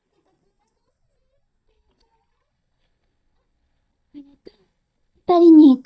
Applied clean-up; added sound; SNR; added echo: neural mask model DeepFilterNet 3.